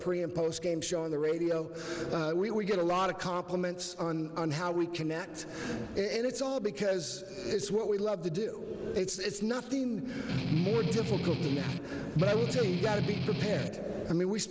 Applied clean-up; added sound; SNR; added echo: none; Strum; 2 dB; none.